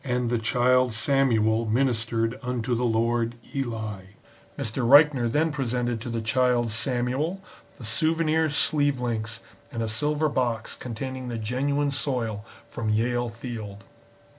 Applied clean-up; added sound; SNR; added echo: none; none; none; none.